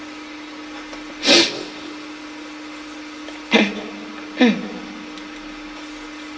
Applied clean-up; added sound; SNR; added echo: none; none; none; reverberation time 1.7 s.